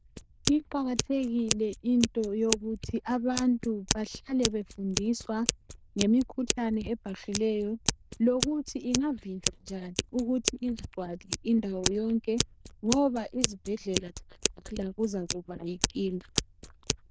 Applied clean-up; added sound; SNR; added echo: neural diffusion model UNIVERSE++.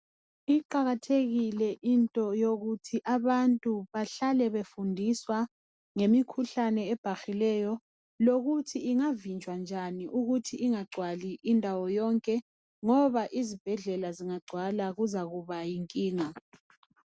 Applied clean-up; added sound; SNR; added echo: none; none; none; none.